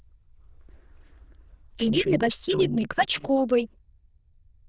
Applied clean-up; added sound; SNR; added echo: neural diffusion model UNIVERSE++.